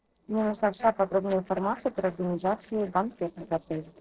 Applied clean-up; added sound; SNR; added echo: neural separator model SepFormer DNS4.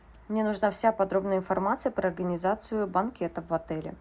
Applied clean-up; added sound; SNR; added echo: none; none; none; none.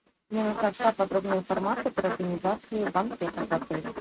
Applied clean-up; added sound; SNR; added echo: neural mask model RNNoise.